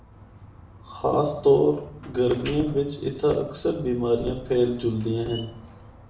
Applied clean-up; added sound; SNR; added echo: none; Slam; 18 dB; reverberation time 0.6 s.